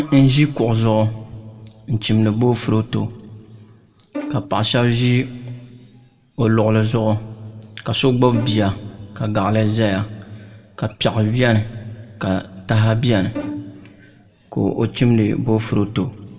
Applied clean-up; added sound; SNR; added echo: none; Bowed string instrument; 15 dB; reverberation time 1.1 s.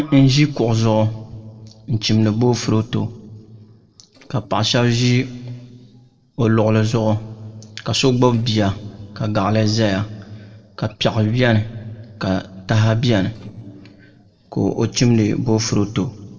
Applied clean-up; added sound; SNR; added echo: neural separator model SepFormer DNS4.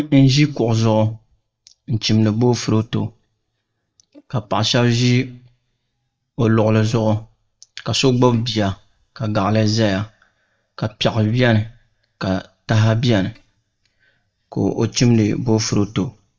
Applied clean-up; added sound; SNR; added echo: neural mask model DeepFilterNet 3.